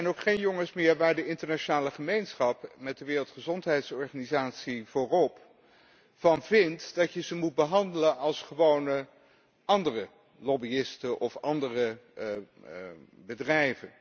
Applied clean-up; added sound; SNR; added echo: none; none; none; none.